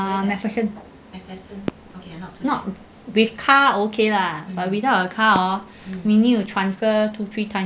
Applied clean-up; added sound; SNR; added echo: none; Fireworks; 18 dB; none.